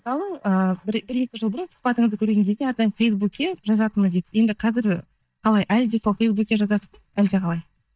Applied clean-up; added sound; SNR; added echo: neural mask model DeepFilterNet 3.